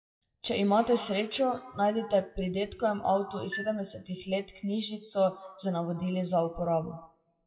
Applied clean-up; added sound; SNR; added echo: classical method WPE with log-MMSE.